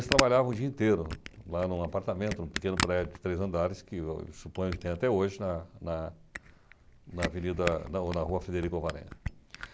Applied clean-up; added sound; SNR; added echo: none; Camera; 8 dB; none.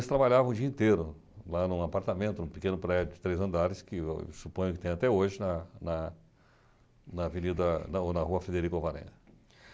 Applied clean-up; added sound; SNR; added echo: none; none; none; none.